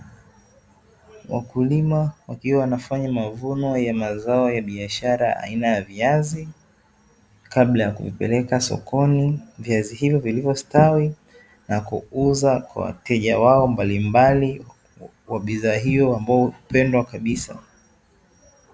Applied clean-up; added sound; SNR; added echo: none; none; none; none.